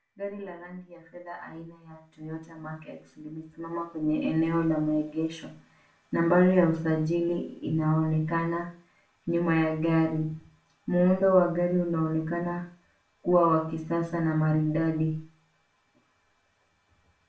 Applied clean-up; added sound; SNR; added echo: none; none; none; reverberation time 0.4 s.